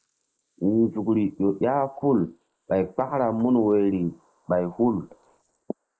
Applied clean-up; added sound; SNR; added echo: neural mask model Resemble Enhance denoiser.